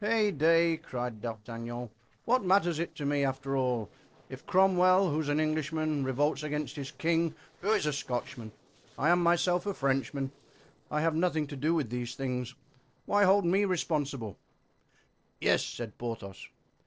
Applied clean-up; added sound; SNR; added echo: neural separator model SepFormer DNS4.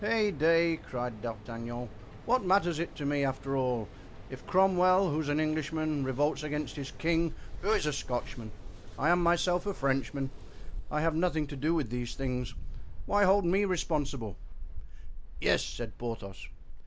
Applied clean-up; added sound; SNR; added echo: none; Mechanical fan; 8 dB; none.